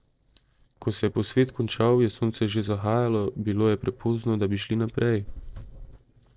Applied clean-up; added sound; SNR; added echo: neural separator model SepFormer DNS4.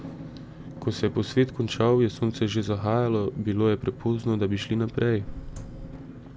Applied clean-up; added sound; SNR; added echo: none; Drum; 15 dB; none.